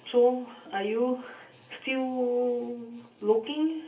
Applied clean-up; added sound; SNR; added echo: none; none; none; reverberation time 0.3 s.